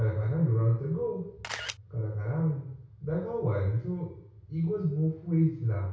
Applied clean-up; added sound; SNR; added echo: none; Camera; 7 dB; reverberation time 0.6 s.